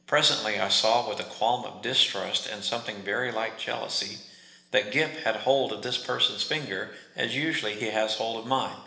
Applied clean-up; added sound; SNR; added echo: none; none; none; reverberation time 1.1 s.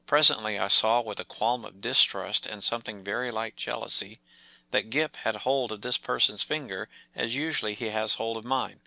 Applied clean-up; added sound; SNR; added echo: none; none; none; none.